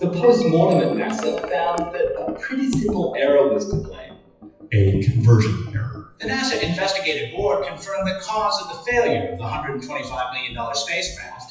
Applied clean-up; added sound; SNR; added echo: classical method WPE with log-MMSE.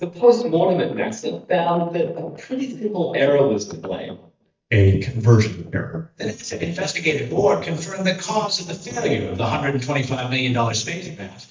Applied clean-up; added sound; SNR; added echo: neural mask model DeepFilterNet 3.